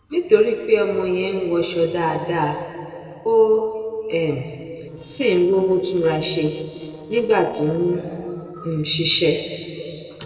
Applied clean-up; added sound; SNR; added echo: neural separator model SepFormer DNS4.